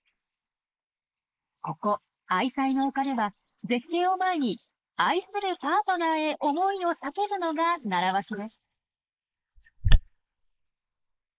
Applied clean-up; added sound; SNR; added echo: neural mask model Resemble Enhance denoiser.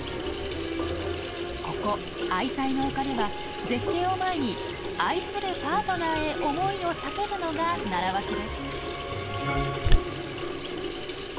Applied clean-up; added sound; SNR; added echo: none; Sink (filling or washing) / Water tap, faucet; 1 dB; none.